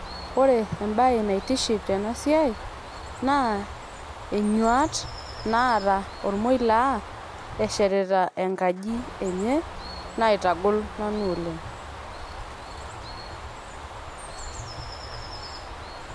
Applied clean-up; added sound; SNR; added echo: none; Bird; 11 dB; none.